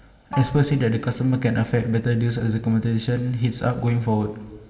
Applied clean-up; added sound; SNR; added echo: none; Bowed string instrument; 16 dB; reverberation time 1.5 s.